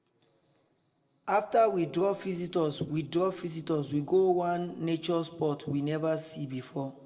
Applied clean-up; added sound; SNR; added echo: neural separator model SepFormer DNS4.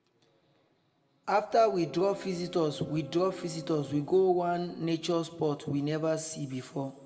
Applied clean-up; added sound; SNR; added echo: none; Boat, Water vehicle; 17 dB; reverberation time 1.2 s.